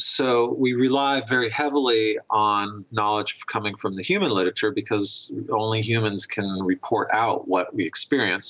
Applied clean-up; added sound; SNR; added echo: none; none; none; none.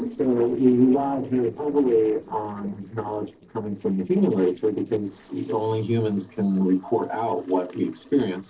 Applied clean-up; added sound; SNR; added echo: neural separator model SepFormer DNS4.